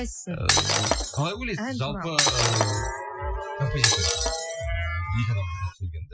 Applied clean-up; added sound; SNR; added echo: classical method Wiener filter.